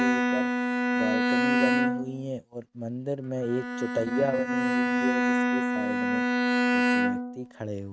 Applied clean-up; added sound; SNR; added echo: neural mask model RNNoise.